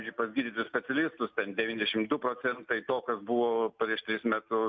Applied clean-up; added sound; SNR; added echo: none; none; none; none.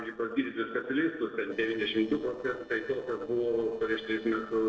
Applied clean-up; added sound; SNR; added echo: neural separator model SepFormer DNS4.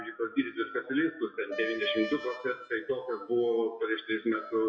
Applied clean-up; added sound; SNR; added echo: classical method WPE with log-MMSE.